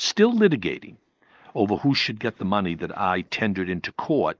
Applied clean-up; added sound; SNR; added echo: neural mask model Resemble Enhance denoiser.